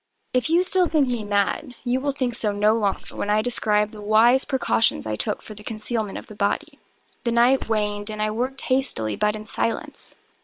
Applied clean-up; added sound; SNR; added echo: neural separator model SepFormer WHAM!.